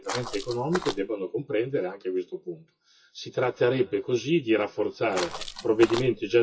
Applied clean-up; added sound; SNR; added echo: classical method WPE with log-MMSE.